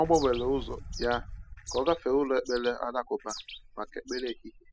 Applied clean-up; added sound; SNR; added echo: classical method spectral subtraction.